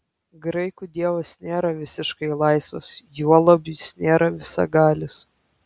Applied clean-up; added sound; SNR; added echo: none; none; none; none.